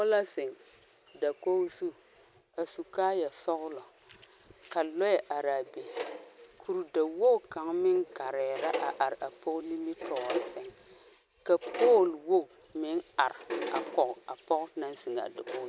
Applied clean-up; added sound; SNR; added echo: none; none; none; none.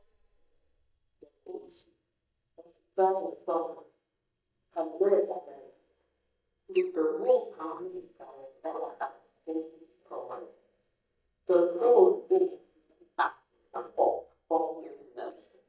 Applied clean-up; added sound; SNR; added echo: neural mask model DeepFilterNet 3.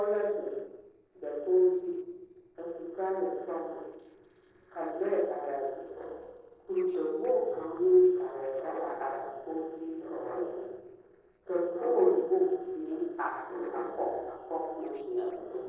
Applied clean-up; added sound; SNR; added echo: neural separator model SepFormer DNS4.